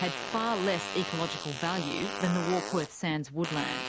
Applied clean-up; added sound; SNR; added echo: none; Fart; 5 dB; none.